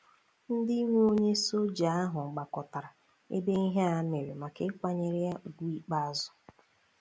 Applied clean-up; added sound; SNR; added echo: none; none; none; none.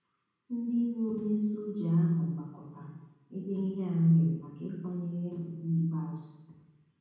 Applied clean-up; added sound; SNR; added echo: none; none; none; reverberation time 1.2 s.